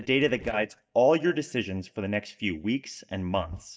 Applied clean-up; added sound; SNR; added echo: neural mask model DeepFilterNet 3.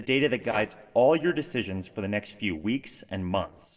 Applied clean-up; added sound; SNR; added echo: neural separator model SepFormer DNS4.